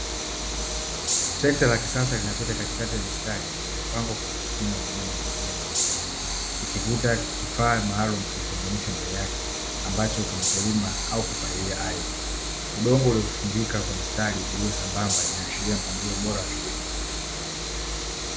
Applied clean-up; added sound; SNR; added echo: none; Train; 0 dB; none.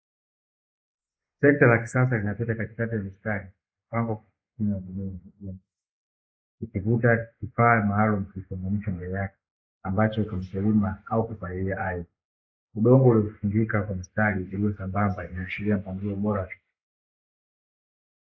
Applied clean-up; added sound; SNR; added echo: neural mask model Resemble Enhance denoiser.